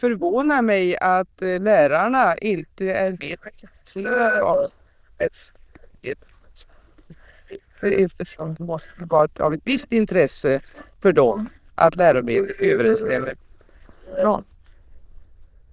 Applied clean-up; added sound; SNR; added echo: neural diffusion model UNIVERSE++.